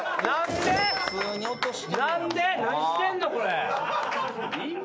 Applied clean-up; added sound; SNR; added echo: none; none; none; none.